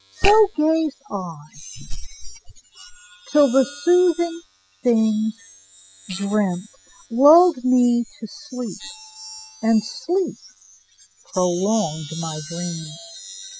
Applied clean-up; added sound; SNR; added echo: classical method spectral subtraction.